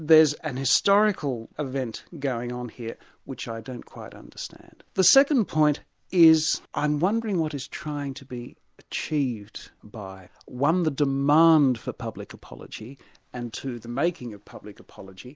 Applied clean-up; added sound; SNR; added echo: none; none; none; none.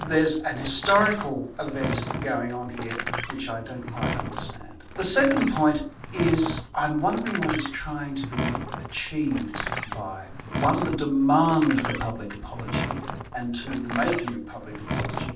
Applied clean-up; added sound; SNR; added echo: none; Door; 6 dB; reverberation time 0.4 s.